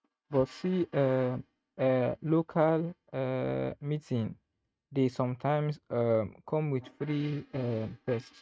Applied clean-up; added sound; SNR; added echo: neural mask model RNNoise.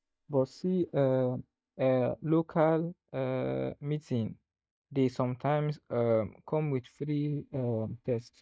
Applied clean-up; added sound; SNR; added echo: neural mask model DeepFilterNet 3.